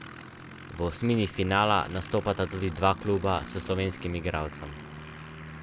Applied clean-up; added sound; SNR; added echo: none; Aircraft; 13 dB; none.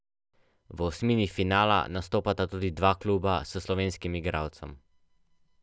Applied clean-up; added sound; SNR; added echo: none; none; none; none.